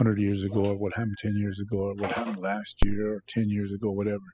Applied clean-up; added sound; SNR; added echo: classical method spectral subtraction.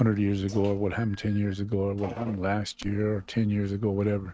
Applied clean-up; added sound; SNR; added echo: neural mask model RNNoise.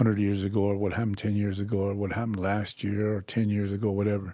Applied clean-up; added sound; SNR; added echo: none; none; none; none.